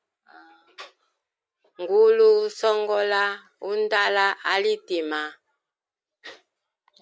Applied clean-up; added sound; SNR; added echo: none; none; none; none.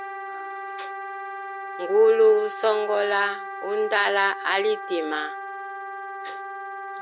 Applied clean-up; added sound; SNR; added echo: none; Wind instrument, woodwind instrument; 9 dB; none.